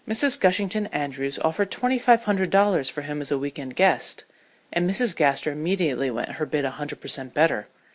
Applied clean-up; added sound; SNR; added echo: none; none; none; none.